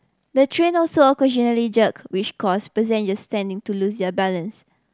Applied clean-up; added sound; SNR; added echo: none; none; none; none.